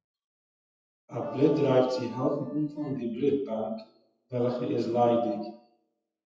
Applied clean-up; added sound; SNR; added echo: classical method WPE with log-MMSE.